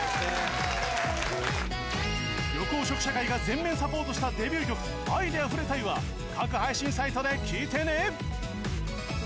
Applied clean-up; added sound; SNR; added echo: none; none; none; none.